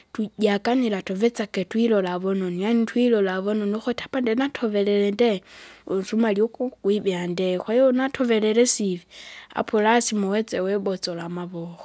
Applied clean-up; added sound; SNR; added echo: none; none; none; none.